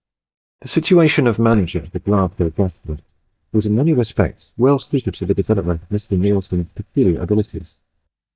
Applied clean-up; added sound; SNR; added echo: neural mask model DeepFilterNet 3.